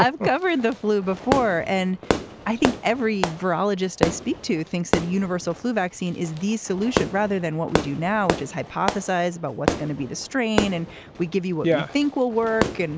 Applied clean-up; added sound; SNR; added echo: none; Fireworks; 6 dB; none.